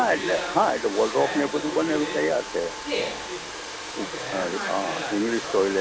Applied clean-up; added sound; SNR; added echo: none; Domestic sounds, home sounds; 6 dB; none.